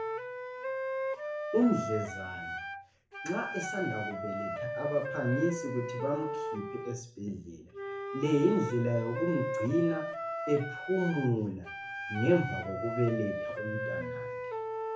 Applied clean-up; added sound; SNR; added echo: none; Wind instrument, woodwind instrument; 4 dB; reverberation time 0.5 s.